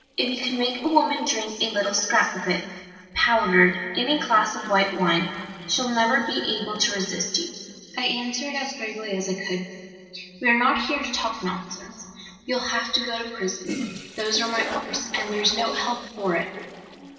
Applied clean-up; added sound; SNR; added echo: neural separator model SepFormer DNS4.